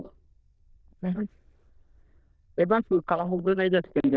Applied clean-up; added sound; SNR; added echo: neural diffusion model UNIVERSE++.